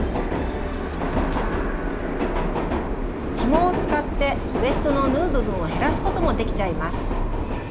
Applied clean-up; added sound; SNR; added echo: none; Subway, metro, underground; -3 dB; none.